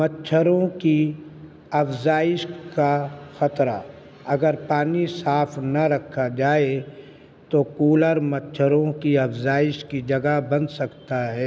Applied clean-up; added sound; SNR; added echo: none; none; none; none.